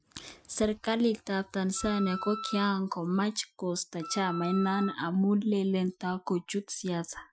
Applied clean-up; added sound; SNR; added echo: classical method Wiener filter.